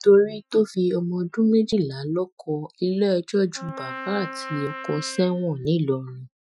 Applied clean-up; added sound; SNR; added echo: classical method Wiener filter.